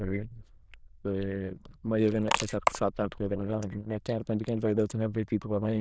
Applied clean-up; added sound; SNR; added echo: neural diffusion model UNIVERSE++.